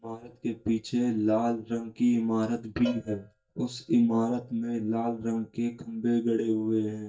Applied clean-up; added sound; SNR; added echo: neural mask model DeepFilterNet 3.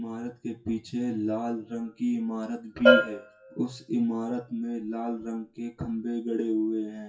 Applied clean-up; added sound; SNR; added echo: classical method WPE with log-MMSE.